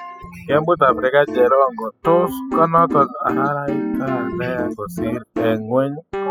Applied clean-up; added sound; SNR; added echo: classical method spectral subtraction.